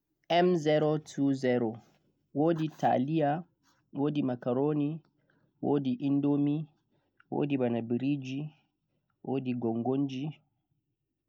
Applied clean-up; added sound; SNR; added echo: none; none; none; none.